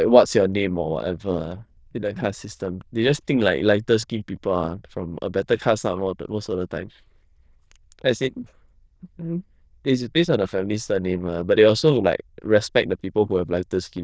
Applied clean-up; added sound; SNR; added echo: neural diffusion model UNIVERSE++.